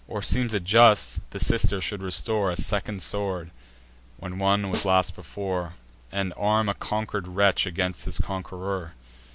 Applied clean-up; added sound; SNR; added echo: none; Snare drum; 13 dB; none.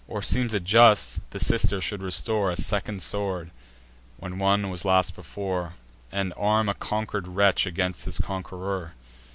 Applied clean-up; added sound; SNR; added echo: none; none; none; none.